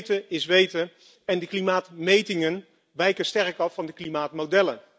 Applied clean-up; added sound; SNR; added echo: none; none; none; none.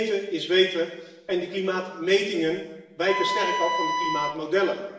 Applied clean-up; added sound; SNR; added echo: none; Wind instrument, woodwind instrument; 1 dB; reverberation time 0.9 s.